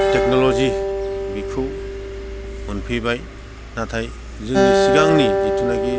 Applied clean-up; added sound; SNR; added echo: none; Acoustic guitar; -3 dB; none.